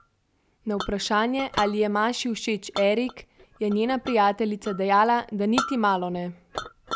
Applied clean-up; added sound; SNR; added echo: none; Chink, clink; 13 dB; none.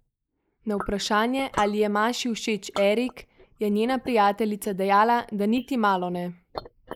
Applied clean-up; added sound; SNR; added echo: neural mask model Resemble Enhance denoiser.